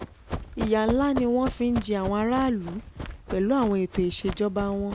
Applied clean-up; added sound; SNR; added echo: none; Run; 10 dB; none.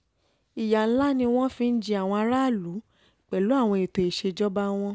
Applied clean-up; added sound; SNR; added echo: none; none; none; none.